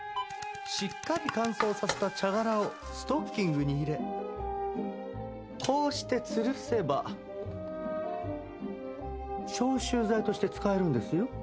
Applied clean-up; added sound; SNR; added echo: none; none; none; none.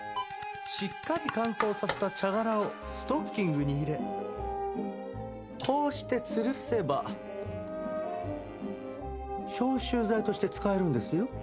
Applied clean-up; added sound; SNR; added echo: none; Wind instrument, woodwind instrument; 19 dB; none.